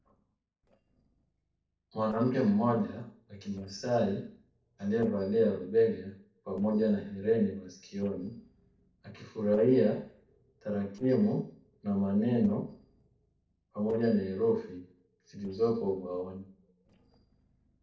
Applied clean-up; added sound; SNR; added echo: neural separator model SepFormer DNS4.